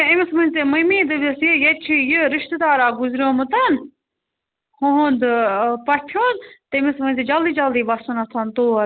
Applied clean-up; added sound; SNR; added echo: none; none; none; none.